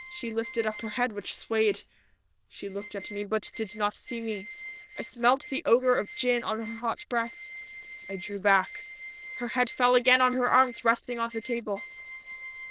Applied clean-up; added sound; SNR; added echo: neural diffusion model UNIVERSE++.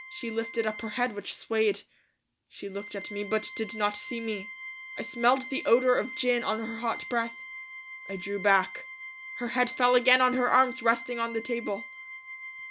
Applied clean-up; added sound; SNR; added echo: none; Organ; 12 dB; none.